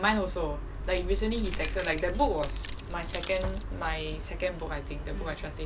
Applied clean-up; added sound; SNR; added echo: none; Keys jangling; 3 dB; none.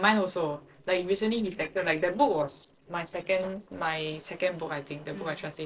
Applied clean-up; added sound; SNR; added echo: neural separator model SepFormer DNS4.